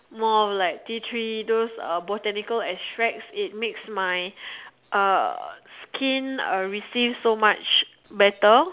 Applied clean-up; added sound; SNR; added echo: none; none; none; none.